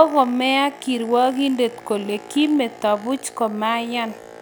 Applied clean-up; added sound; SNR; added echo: none; Boat, Water vehicle; 20 dB; none.